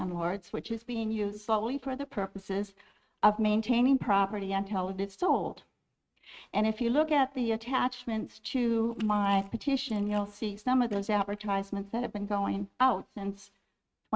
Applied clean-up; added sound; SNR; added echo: neural mask model RNNoise.